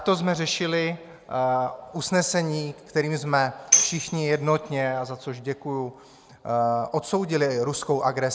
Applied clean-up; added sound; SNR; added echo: none; Tambourine; 0 dB; none.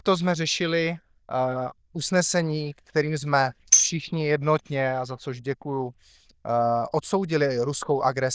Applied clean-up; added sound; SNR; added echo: neural diffusion model UNIVERSE++.